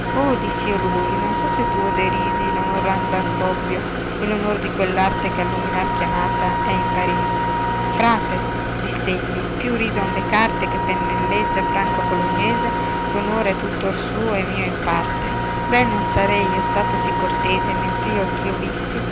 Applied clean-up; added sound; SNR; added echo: none; Wind instrument, woodwind instrument + Idling; -3 dB; none.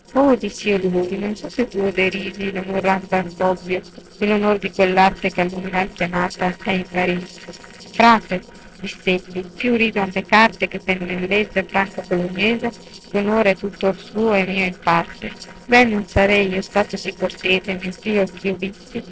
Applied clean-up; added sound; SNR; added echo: neural separator model SepFormer DNS4.